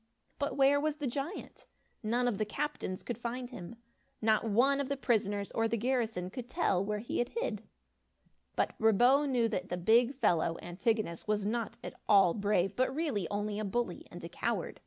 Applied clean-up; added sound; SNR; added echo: none; none; none; none.